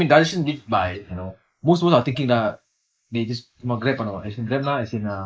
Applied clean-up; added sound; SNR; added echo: neural mask model Resemble Enhance denoiser.